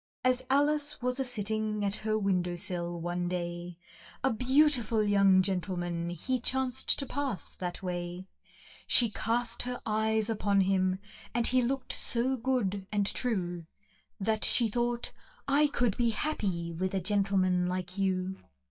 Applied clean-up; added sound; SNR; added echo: neural mask model DeepFilterNet 3.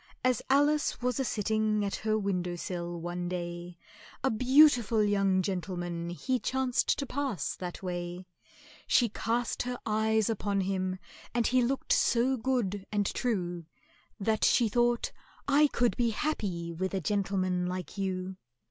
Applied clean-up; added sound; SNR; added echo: none; none; none; none.